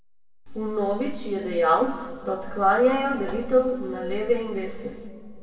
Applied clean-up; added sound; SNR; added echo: neural separator model SepFormer DNS4.